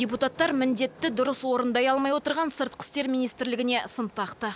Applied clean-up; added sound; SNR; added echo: none; none; none; none.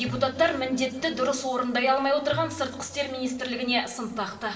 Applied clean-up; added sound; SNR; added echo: none; Tabla; 17 dB; reverberation time 0.8 s.